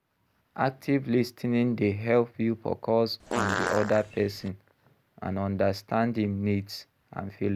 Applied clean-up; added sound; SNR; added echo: none; Fart; 4 dB; none.